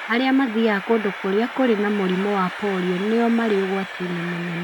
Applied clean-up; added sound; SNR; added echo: none; Train; 11 dB; none.